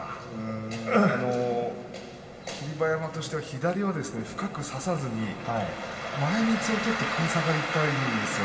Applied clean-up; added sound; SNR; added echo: none; none; none; reverberation time 2.3 s.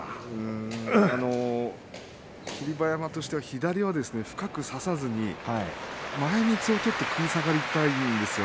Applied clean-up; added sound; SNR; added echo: none; none; none; none.